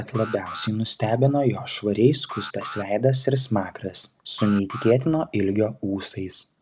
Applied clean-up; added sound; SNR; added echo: none; Alarm; 17 dB; none.